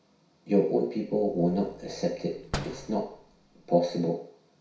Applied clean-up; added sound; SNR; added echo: none; Slam; 13 dB; reverberation time 0.6 s.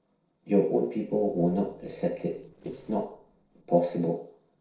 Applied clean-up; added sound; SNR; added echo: neural separator model SepFormer DNS4.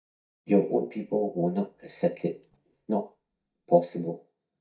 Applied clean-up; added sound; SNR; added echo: neural mask model DeepFilterNet 3.